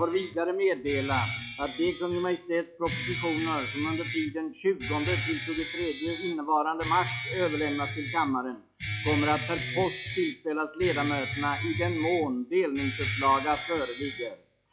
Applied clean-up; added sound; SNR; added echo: classical method log-MMSE.